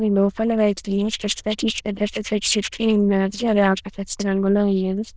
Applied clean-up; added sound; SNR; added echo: neural diffusion model UNIVERSE++.